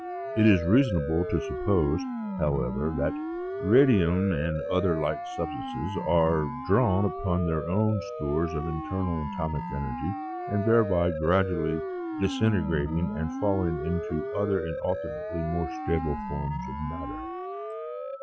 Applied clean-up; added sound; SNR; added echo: classical method log-MMSE.